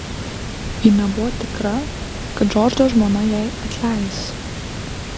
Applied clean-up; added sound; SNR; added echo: none; Water; 7 dB; none.